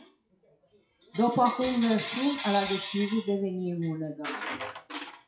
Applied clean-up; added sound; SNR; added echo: classical method WPE with log-MMSE.